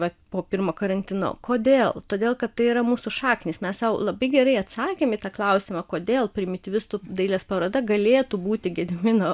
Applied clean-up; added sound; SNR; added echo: none; none; none; none.